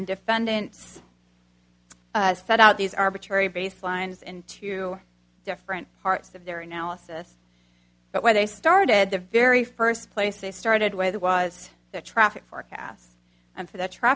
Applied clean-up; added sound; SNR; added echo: none; none; none; none.